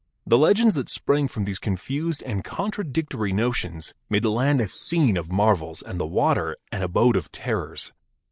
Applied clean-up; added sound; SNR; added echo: neural mask model Resemble Enhance denoiser.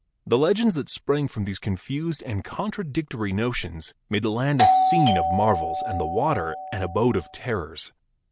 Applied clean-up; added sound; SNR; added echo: none; Doorbell; -2 dB; none.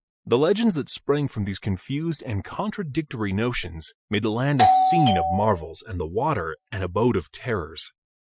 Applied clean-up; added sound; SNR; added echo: classical method Wiener filter.